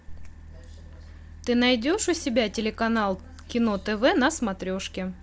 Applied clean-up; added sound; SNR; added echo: none; none; none; none.